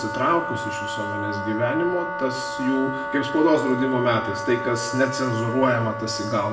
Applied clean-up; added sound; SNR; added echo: none; Wind instrument, woodwind instrument; 6 dB; reverberation time 0.8 s.